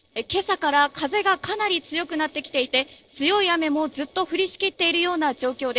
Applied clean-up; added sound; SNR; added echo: neural separator model SepFormer DNS4.